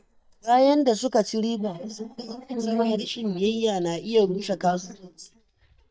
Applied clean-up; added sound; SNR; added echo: neural mask model DeepFilterNet 3.